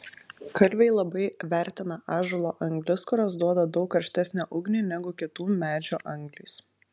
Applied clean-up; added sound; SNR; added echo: none; none; none; none.